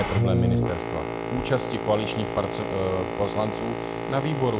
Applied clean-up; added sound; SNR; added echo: none; Boat, Water vehicle; 0 dB; none.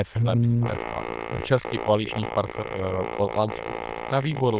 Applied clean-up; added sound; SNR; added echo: neural diffusion model UNIVERSE++.